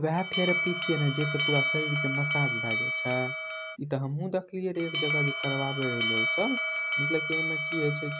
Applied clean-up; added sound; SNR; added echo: none; Alarm; 0 dB; none.